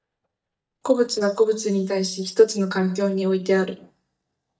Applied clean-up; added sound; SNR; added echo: neural mask model DeepFilterNet 3.